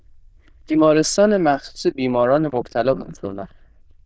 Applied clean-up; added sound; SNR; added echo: neural diffusion model UNIVERSE++.